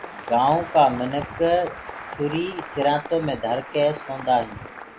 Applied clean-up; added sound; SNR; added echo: none; Applause; 14 dB; none.